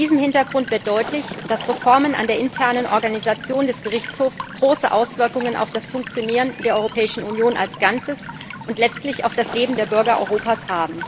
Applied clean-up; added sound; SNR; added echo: none; Walk, footsteps / Stream / Trickle, dribble / Chirp, tweet; 12 dB; none.